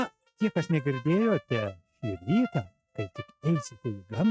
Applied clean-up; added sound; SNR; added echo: neural mask model RNNoise.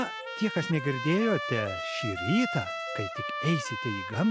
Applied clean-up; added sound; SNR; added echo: none; Trumpet; 5 dB; none.